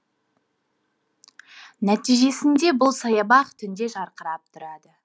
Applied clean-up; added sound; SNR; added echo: none; none; none; none.